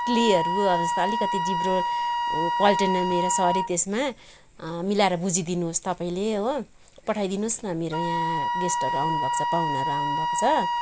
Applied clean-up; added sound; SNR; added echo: none; Wind instrument, woodwind instrument; 1 dB; none.